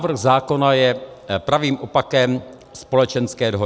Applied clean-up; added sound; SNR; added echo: none; none; none; none.